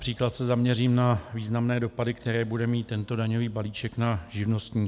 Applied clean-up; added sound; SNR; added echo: none; none; none; none.